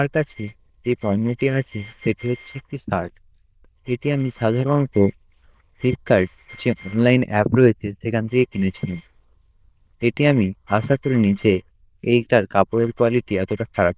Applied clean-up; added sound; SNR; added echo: neural diffusion model UNIVERSE++.